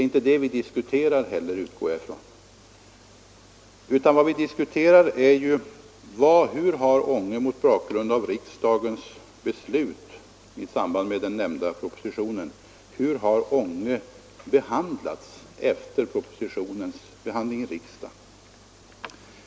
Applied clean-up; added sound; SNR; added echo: none; none; none; none.